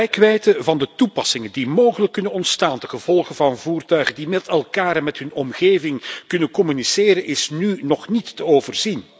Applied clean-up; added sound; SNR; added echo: none; none; none; none.